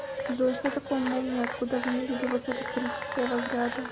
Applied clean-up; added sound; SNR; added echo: none; Applause / Cheering / Clapping; 5 dB; none.